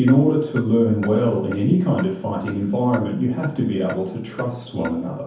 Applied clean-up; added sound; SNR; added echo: none; Clock; 19 dB; reverberation time 0.7 s.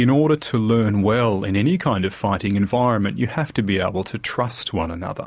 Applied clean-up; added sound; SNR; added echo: none; none; none; none.